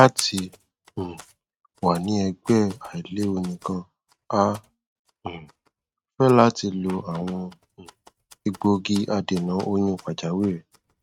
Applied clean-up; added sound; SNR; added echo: neural mask model RNNoise.